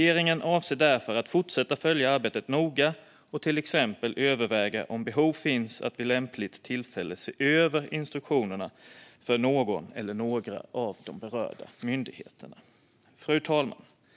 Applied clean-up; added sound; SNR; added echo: none; none; none; none.